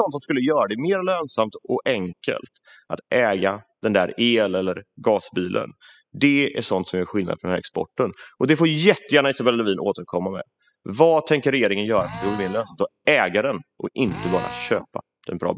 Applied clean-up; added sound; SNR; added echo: classical method spectral subtraction.